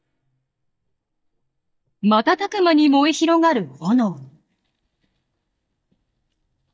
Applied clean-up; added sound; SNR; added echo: neural mask model DeepFilterNet 3.